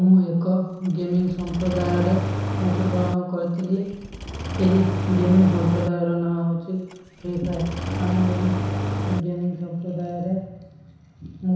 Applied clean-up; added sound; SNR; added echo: none; Engine starting; 4 dB; reverberation time 1.0 s.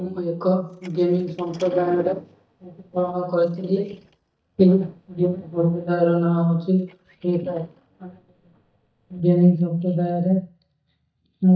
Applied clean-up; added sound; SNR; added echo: neural mask model DeepFilterNet 3.